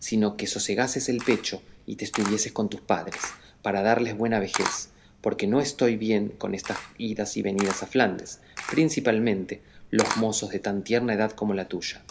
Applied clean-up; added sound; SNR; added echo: none; Camera; 12 dB; none.